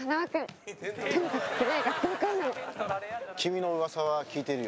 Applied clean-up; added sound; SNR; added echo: none; none; none; none.